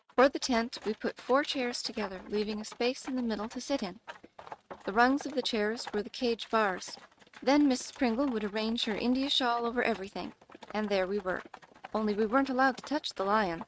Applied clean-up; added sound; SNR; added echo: neural mask model RNNoise.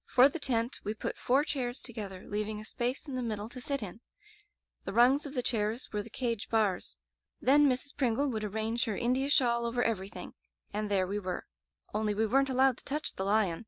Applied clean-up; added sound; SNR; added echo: none; none; none; none.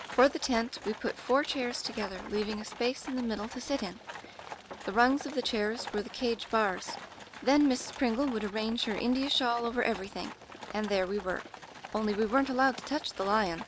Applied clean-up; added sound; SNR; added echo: none; Livestock, farm animals, working animals; 14 dB; none.